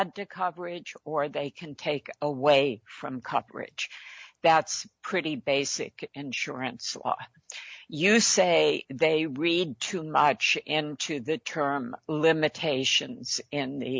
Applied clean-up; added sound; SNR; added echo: none; none; none; none.